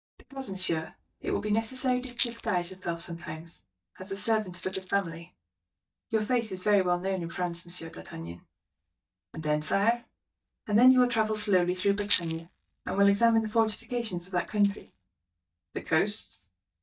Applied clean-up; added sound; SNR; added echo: neural mask model DeepFilterNet 3.